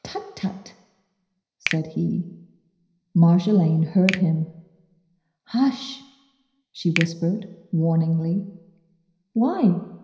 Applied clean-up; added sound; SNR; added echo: none; Finger snapping; 13 dB; reverberation time 0.9 s.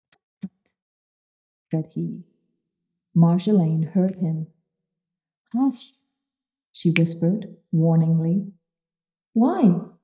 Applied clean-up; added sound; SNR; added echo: neural mask model DeepFilterNet 3.